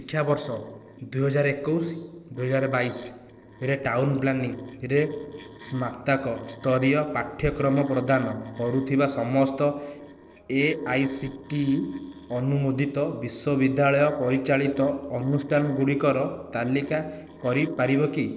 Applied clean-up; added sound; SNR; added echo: neural separator model SepFormer DNS4.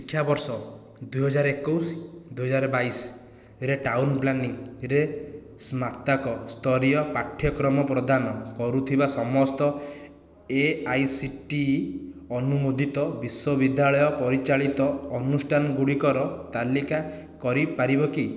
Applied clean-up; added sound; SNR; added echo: none; none; none; none.